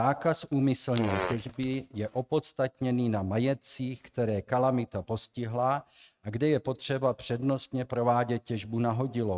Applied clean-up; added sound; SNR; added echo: neural mask model RNNoise.